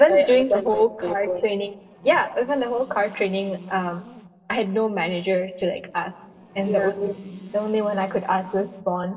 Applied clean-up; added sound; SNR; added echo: neural separator model SepFormer DNS4.